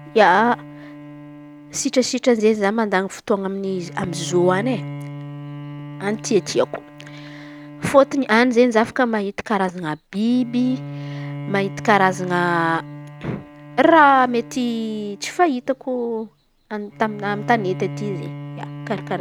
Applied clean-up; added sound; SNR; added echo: none; Bowed string instrument; 14 dB; none.